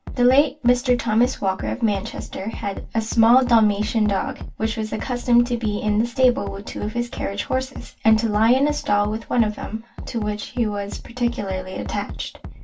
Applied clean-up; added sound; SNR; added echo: none; Bass drum; 12 dB; reverberation time 0.2 s.